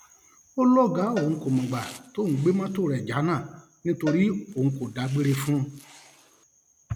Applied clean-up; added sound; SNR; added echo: none; Domestic sounds, home sounds + Cowbell; 17 dB; none.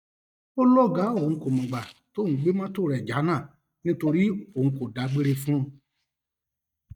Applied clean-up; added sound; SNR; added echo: neural mask model DeepFilterNet 3.